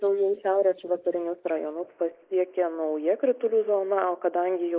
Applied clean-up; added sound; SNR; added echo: neural mask model Resemble Enhance denoiser.